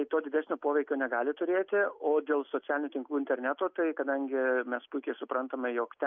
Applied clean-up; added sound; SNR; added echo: none; none; none; none.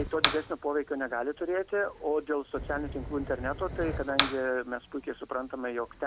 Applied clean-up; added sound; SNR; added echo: none; Fire; 4 dB; none.